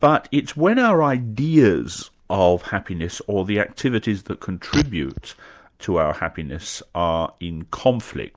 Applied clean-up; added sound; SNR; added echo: none; Fart; 11 dB; none.